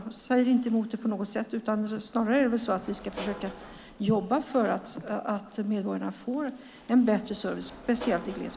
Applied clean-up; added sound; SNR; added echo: none; Sliding door / Slam; 19 dB; none.